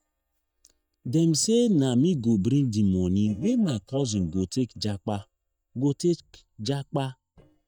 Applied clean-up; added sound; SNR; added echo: neural mask model DeepFilterNet 3.